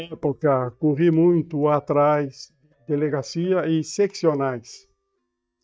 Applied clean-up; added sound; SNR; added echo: neural mask model DeepFilterNet 3.